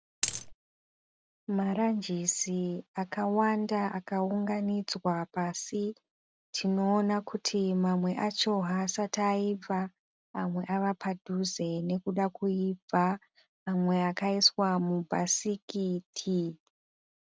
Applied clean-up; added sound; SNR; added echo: none; Coin (dropping); 2 dB; none.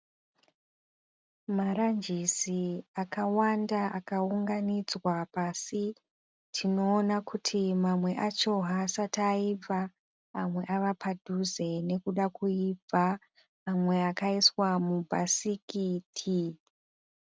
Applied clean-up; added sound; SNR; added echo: none; none; none; none.